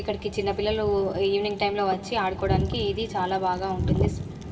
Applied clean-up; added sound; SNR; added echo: none; Fire; 16 dB; reverberation time 1.4 s.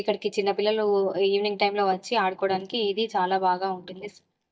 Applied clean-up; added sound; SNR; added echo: neural mask model DeepFilterNet 3.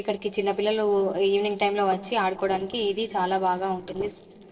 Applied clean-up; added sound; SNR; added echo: neural separator model SepFormer DNS4.